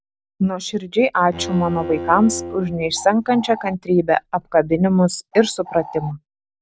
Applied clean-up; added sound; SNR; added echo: none; Bowed string instrument + Bird; 13 dB; none.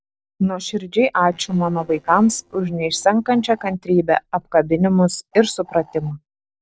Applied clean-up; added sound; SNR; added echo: neural separator model SepFormer DNS4.